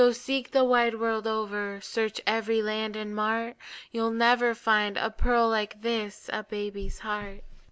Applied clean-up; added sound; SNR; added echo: none; none; none; none.